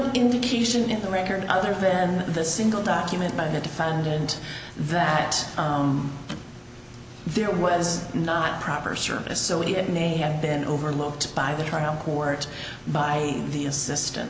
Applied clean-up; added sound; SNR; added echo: none; none; none; none.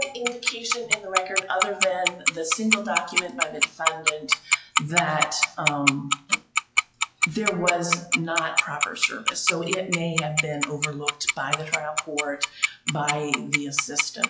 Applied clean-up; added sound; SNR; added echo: classical method log-MMSE.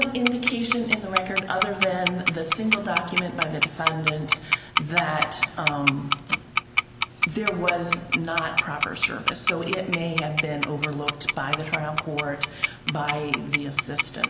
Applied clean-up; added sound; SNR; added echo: none; Tick-tock; -2 dB; none.